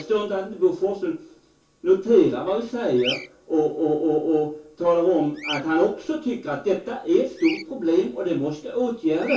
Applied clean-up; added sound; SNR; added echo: none; Bird vocalization, bird call, bird song; 17 dB; reverberation time 0.2 s.